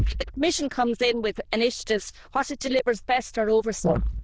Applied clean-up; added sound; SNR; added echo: neural diffusion model UNIVERSE++.